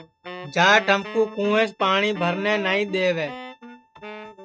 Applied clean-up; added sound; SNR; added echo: neural mask model RNNoise.